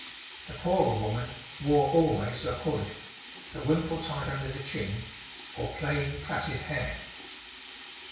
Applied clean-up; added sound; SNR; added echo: none; Sink (filling or washing); 14 dB; reverberation time 0.6 s.